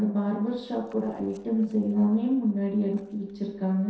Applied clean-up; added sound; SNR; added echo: neural separator model SepFormer DNS4.